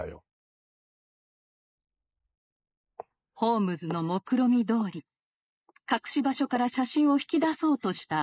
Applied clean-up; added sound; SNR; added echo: neural mask model Resemble Enhance denoiser.